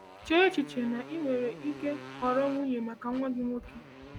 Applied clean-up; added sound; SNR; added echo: none; Motorcycle; 15 dB; none.